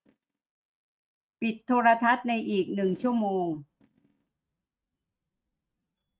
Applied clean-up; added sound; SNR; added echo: neural mask model RNNoise.